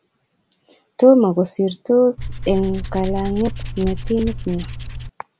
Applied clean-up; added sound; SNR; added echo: none; Tools; 7 dB; none.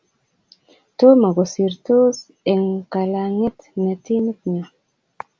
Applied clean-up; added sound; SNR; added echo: none; none; none; none.